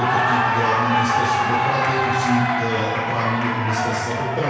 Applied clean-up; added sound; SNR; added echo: none; Cheering; -3 dB; reverberation time 1.0 s.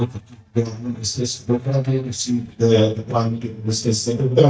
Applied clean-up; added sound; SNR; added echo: neural mask model DeepFilterNet 3.